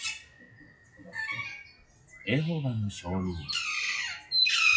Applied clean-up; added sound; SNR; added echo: classical method WPE with log-MMSE.